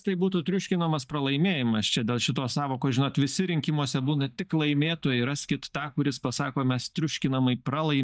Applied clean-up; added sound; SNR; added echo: neural mask model DeepFilterNet 3.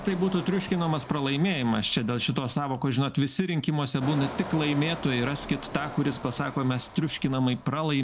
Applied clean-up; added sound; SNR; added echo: none; Engine; 14 dB; none.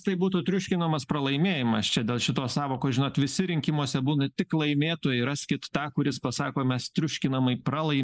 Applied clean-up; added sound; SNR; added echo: neural mask model Resemble Enhance denoiser.